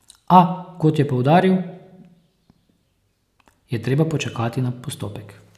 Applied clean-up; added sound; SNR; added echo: none; none; none; none.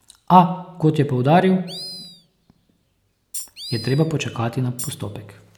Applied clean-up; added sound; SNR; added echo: none; Tambourine + Animal; 14 dB; none.